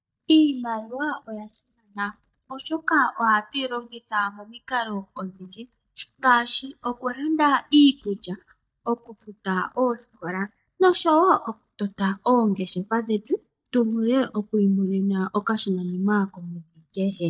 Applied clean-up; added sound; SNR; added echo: neural mask model DeepFilterNet 3.